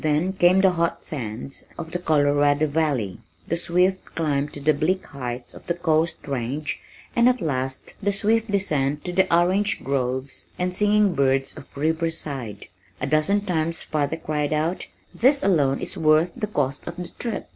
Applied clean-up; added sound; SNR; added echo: none; none; none; none.